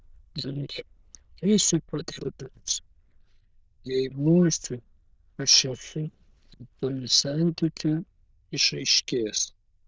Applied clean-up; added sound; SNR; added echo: neural diffusion model UNIVERSE++.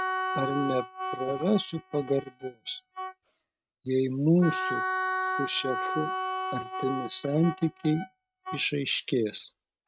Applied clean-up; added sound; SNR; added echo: neural mask model RNNoise.